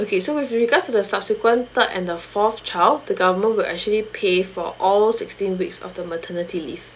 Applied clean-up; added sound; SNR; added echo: none; none; none; none.